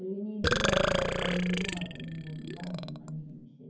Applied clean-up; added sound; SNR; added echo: none; Burping, eructation; -4 dB; reverberation time 0.9 s.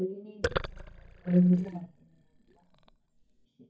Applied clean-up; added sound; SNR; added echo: neural mask model DeepFilterNet 3.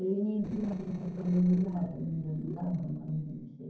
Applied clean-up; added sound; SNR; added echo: neural separator model SepFormer DNS4.